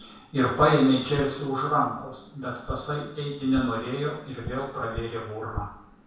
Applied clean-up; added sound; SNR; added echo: none; Tap; 15 dB; reverberation time 0.7 s.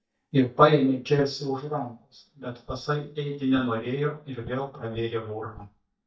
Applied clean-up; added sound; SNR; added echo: neural mask model DeepFilterNet 3.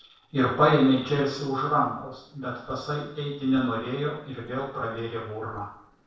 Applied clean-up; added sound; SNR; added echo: neural separator model SepFormer DNS4.